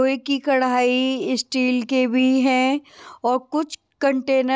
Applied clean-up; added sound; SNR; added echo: none; none; none; none.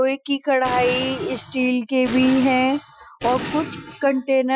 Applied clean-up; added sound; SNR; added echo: classical method Wiener filter.